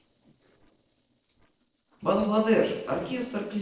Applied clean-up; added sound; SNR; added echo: neural separator model SepFormer DNS4.